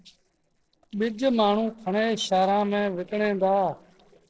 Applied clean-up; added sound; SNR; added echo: neural separator model SepFormer DNS4.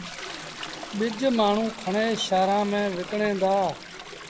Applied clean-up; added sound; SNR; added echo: none; Toilet flush; 13 dB; none.